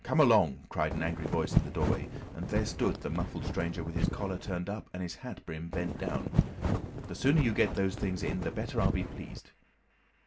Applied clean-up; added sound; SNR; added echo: none; Wind; 1 dB; reverberation time 0.2 s.